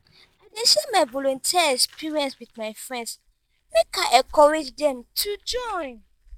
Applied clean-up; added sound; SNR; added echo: neural mask model DeepFilterNet 3.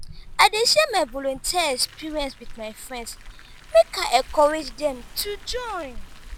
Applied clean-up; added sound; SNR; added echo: none; Car; 15 dB; none.